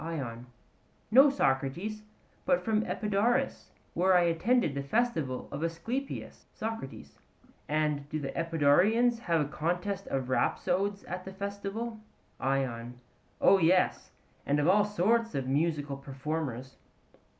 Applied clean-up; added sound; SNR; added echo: none; none; none; none.